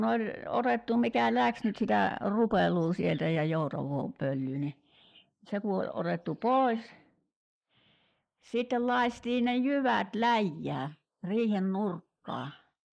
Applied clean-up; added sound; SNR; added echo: neural mask model Resemble Enhance denoiser.